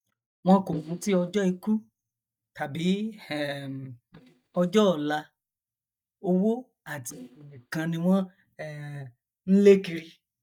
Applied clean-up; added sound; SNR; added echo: neural mask model DeepFilterNet 3.